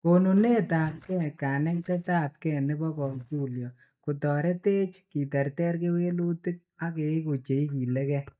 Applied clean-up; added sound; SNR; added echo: neural mask model DeepFilterNet 3.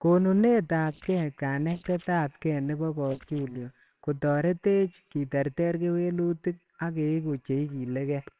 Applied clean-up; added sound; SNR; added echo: neural separator model SepFormer WHAMR!.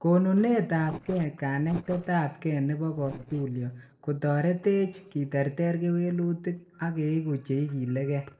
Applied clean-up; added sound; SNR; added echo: neural separator model SepFormer DNS4.